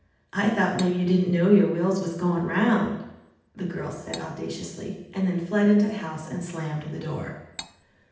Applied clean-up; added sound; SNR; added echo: none; Cutlery, silverware; 17 dB; reverberation time 0.8 s.